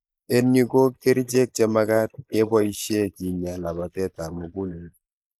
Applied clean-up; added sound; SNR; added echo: neural mask model Resemble Enhance denoiser.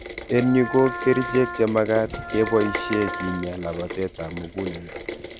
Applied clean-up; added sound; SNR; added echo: none; Rain + Wind instrument, woodwind instrument; 8 dB; none.